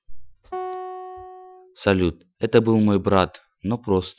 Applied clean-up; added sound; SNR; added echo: classical method Wiener filter.